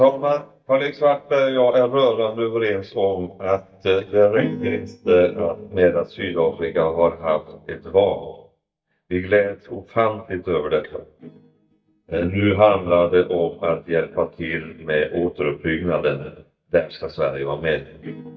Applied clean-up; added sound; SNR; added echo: neural mask model DeepFilterNet 3.